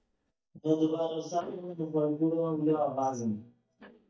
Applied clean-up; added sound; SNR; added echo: neural mask model DeepFilterNet 3.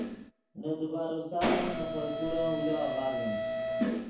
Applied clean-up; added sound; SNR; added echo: none; Mechanisms; -1 dB; reverberation time 0.6 s.